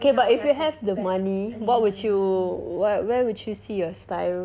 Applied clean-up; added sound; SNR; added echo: none; none; none; none.